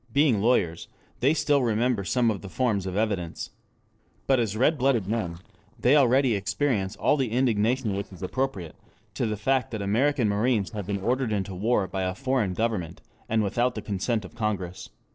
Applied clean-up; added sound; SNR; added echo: neural separator model SepFormer DNS4.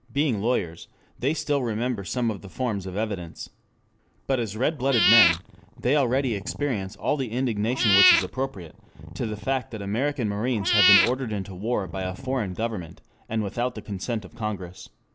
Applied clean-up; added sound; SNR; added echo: none; Meow / Purr; 1 dB; none.